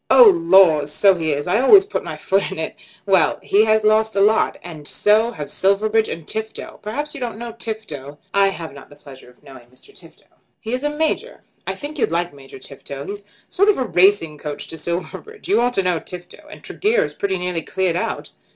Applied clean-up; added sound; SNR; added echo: none; none; none; none.